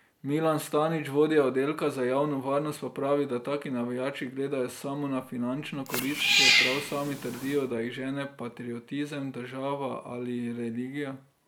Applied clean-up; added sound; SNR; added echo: none; Cat; -2 dB; none.